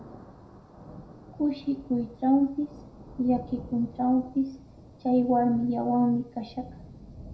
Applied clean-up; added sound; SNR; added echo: none; Thunder; 19 dB; reverberation time 0.5 s.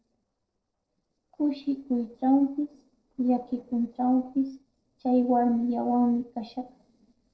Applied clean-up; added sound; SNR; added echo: neural separator model SepFormer DNS4.